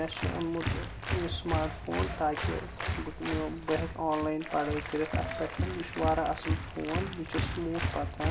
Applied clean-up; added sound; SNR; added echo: none; Applause; 1 dB; reverberation time 0.4 s.